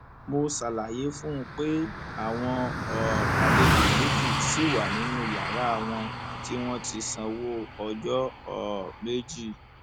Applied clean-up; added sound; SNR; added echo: none; Car passing by; -2 dB; none.